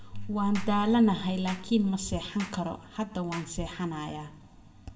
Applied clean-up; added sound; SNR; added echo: none; Clapping; 19 dB; reverberation time 0.8 s.